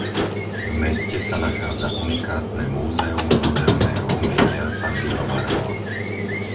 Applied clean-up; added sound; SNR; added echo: none; Squeak; -4 dB; reverberation time 0.2 s.